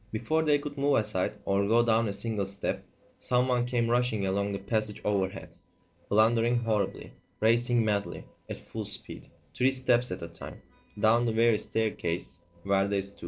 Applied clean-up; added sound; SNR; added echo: neural separator model SepFormer DNS4.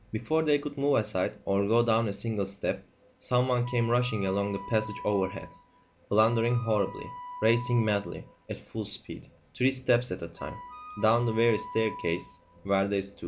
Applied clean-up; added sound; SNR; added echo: none; Wind instrument, woodwind instrument; 14 dB; none.